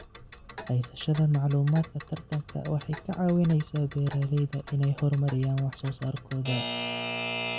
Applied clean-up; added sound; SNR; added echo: none; Alarm / Clock; 10 dB; none.